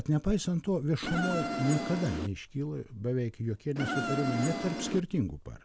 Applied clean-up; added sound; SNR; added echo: none; Insect; 3 dB; none.